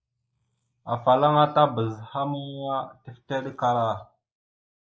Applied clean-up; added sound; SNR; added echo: neural mask model Resemble Enhance denoiser.